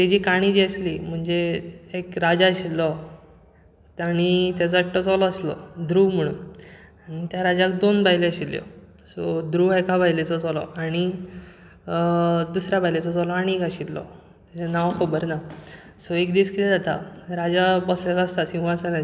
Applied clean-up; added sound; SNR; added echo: none; none; none; none.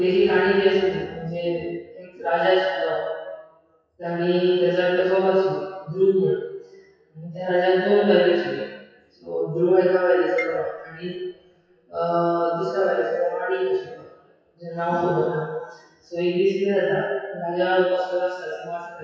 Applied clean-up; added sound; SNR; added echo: classical method WPE with log-MMSE.